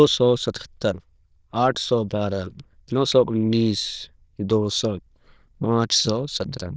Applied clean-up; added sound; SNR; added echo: neural diffusion model UNIVERSE++.